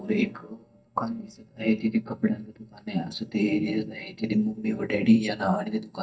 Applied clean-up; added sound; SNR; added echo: neural mask model DeepFilterNet 3.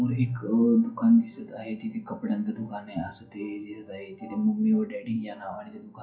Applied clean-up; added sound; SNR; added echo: classical method WPE with log-MMSE.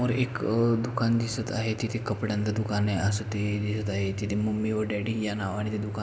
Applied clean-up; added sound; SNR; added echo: none; none; none; none.